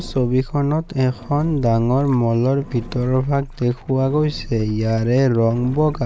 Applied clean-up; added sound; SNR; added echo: none; Engine; 15 dB; none.